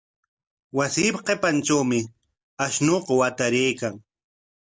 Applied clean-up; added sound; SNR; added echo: none; none; none; none.